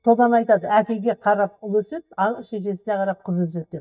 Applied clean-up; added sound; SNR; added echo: neural mask model DeepFilterNet 3.